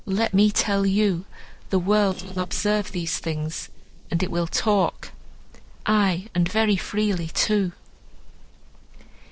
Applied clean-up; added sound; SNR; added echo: neural separator model SepFormer DNS4.